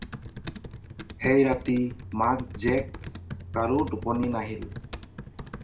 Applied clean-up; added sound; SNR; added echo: none; Computer keyboard; 10 dB; reverberation time 0.3 s.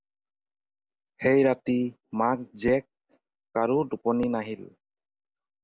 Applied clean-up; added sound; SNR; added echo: none; none; none; none.